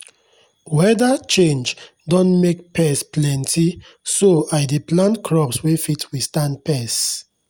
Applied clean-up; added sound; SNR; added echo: none; none; none; none.